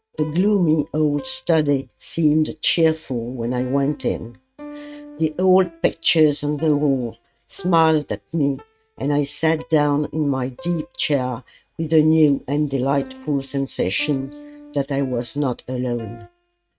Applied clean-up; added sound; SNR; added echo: neural mask model RNNoise.